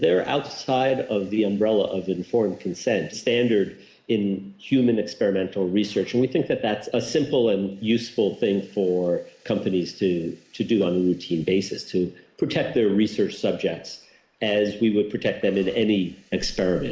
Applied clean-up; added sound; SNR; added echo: neural mask model Resemble Enhance denoiser.